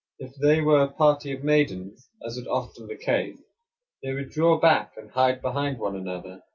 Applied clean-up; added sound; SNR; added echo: none; none; none; none.